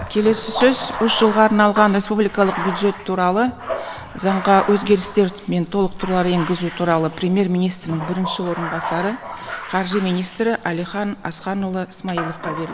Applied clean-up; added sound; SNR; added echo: none; Bathtub (filling or washing); 11 dB; none.